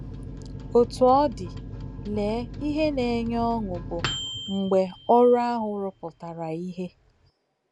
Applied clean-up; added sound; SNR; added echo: none; Microwave oven; 12 dB; none.